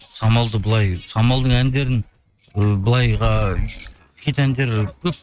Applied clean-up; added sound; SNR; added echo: neural mask model RNNoise.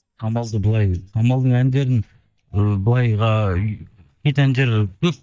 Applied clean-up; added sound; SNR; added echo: neural mask model DeepFilterNet 3.